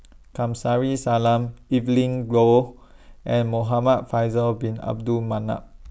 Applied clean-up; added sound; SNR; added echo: none; none; none; none.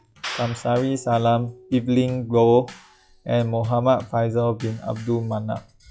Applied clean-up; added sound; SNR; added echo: classical method log-MMSE.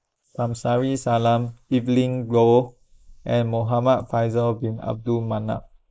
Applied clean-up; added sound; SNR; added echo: neural mask model Resemble Enhance denoiser.